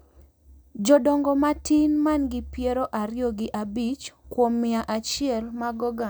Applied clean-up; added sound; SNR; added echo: none; none; none; none.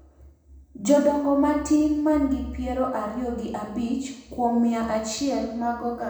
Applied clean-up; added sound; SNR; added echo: none; none; none; reverberation time 0.8 s.